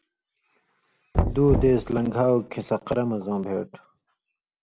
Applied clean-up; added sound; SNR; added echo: none; Knock; 4 dB; none.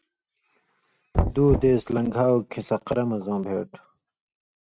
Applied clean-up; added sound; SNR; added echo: neural mask model RNNoise.